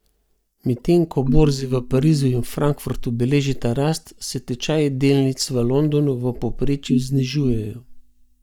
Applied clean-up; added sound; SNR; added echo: neural mask model DeepFilterNet 3.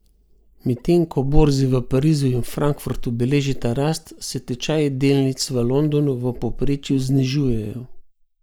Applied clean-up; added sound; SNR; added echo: neural mask model Resemble Enhance denoiser.